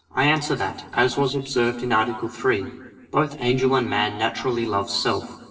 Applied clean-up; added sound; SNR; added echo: neural separator model SepFormer DNS4.